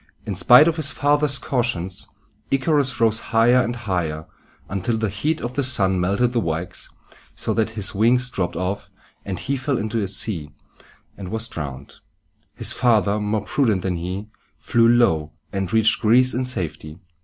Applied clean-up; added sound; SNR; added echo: none; none; none; none.